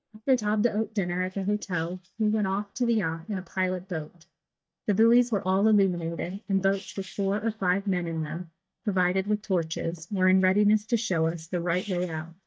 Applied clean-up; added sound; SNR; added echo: neural mask model DeepFilterNet 3.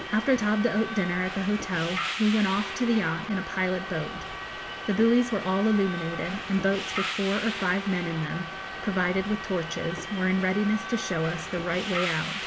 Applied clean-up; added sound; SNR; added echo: none; Subway, metro, underground; 7 dB; none.